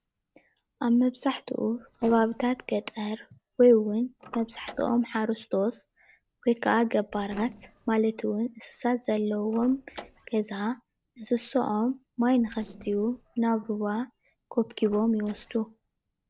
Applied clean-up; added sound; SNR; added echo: neural separator model SepFormer DNS4.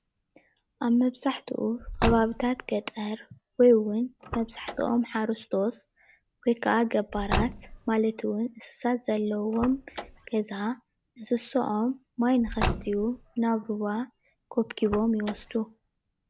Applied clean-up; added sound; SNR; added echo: none; Car; 10 dB; none.